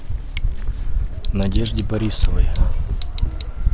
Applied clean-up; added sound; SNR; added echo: none; Tick / Bicycle; 18 dB; none.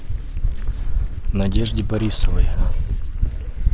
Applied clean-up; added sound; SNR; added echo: neural mask model Resemble Enhance denoiser.